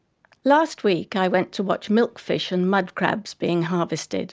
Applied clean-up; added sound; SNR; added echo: none; none; none; none.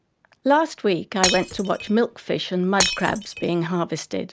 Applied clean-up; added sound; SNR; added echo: none; Shatter; 4 dB; none.